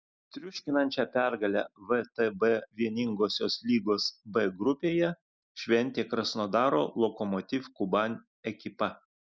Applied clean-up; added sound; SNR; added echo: none; none; none; none.